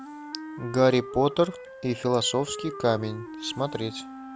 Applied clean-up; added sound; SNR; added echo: none; Wind instrument, woodwind instrument; 13 dB; none.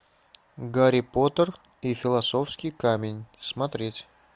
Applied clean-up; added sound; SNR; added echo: none; none; none; none.